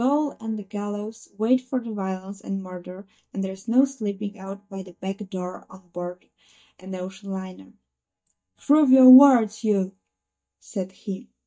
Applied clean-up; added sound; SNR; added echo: neural mask model DeepFilterNet 3.